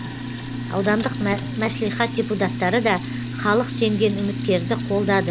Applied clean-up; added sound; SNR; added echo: none; Sink (filling or washing); 5 dB; none.